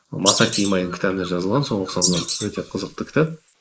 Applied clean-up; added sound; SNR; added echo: neural mask model Resemble Enhance denoiser.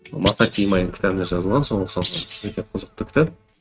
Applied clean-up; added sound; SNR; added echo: neural mask model RNNoise.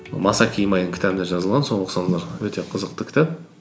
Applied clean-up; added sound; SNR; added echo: none; none; none; none.